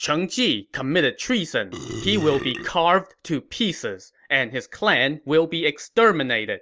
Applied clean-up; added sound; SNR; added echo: none; Burping, eructation; 10 dB; none.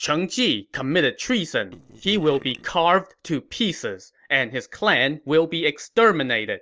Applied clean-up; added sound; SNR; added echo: neural separator model SepFormer DNS4.